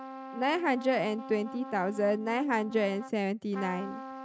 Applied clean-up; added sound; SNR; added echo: neural mask model RNNoise.